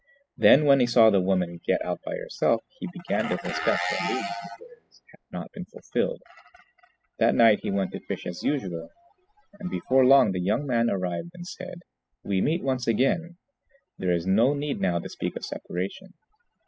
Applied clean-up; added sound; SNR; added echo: classical method spectral subtraction.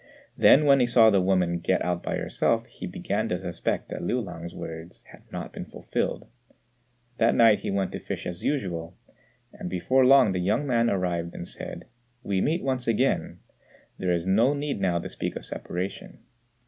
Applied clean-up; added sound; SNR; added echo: none; none; none; none.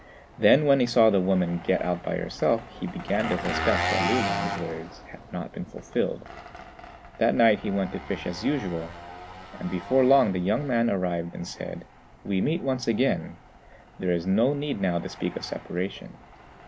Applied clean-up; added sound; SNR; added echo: none; Engine; 10 dB; none.